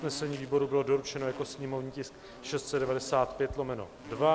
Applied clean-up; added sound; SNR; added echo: none; Insect; 16 dB; none.